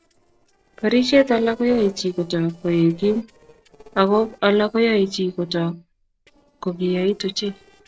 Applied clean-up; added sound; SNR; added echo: neural separator model SepFormer DNS4.